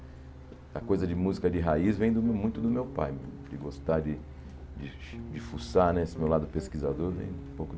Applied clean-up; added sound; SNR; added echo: none; Truck + Guitar; 12 dB; none.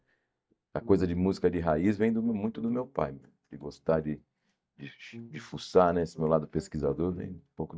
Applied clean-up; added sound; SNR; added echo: neural mask model DeepFilterNet 3.